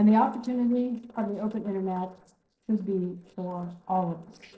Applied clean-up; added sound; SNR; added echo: neural separator model SepFormer DNS4.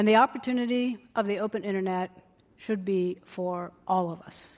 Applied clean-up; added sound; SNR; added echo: none; none; none; none.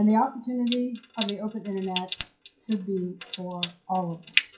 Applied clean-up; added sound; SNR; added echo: classical method WPE with log-MMSE.